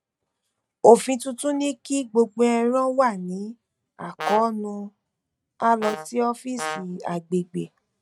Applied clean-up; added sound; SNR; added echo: neural mask model RNNoise.